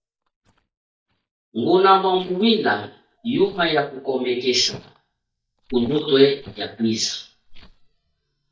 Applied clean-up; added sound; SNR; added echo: neural mask model DeepFilterNet 3.